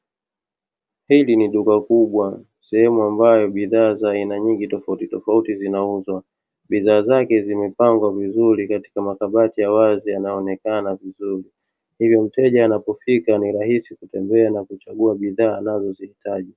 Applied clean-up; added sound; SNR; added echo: none; none; none; none.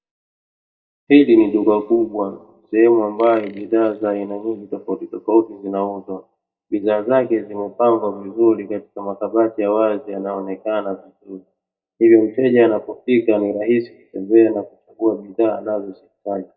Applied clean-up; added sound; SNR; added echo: neural mask model DeepFilterNet 3.